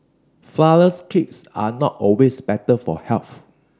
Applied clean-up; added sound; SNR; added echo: none; none; none; none.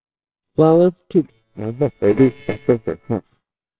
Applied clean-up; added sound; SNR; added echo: neural separator model SepFormer WHAMR!.